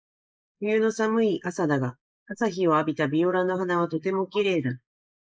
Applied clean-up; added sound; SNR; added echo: neural mask model Resemble Enhance denoiser.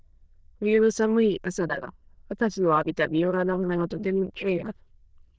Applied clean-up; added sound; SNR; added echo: neural diffusion model UNIVERSE++.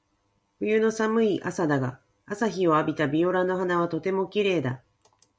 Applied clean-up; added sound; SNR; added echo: none; none; none; none.